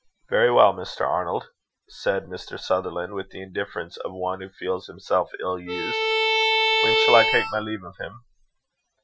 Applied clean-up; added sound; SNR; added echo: classical method Wiener filter.